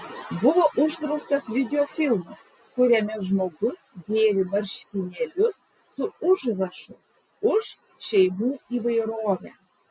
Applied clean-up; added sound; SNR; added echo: none; none; none; none.